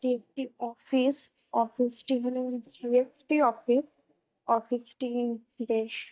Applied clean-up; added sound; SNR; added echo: neural mask model DeepFilterNet 3.